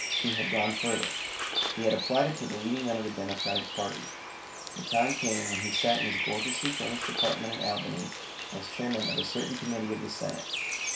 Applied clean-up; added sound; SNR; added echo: none; Bird; 1 dB; reverberation time 0.3 s.